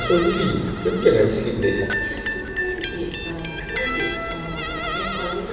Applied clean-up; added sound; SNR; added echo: none; Guitar; 6 dB; reverberation time 2.3 s.